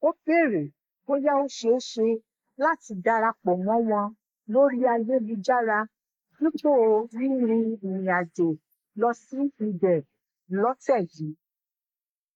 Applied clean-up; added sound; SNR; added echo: neural mask model Resemble Enhance denoiser.